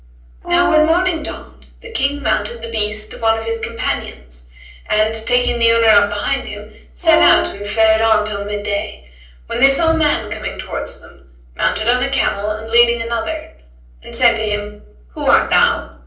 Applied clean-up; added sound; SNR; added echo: neural separator model SepFormer DNS4.